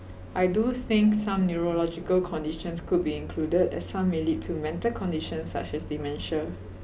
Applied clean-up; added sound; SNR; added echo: none; Telephone; 17 dB; none.